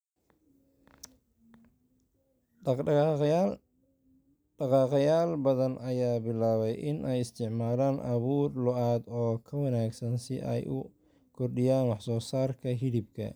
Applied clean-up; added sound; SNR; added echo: none; none; none; none.